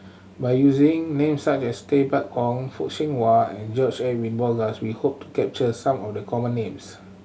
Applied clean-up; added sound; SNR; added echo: none; none; none; none.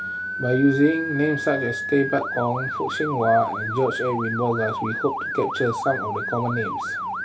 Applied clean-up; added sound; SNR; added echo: none; Motor vehicle (road) / Siren; 5 dB; none.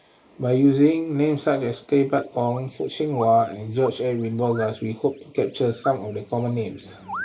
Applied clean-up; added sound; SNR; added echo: neural mask model Resemble Enhance denoiser.